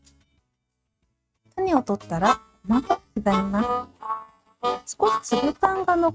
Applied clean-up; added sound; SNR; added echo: neural mask model RNNoise.